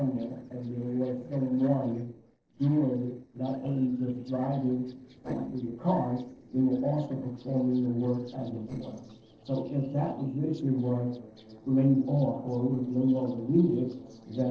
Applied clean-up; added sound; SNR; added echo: neural separator model SepFormer DNS4.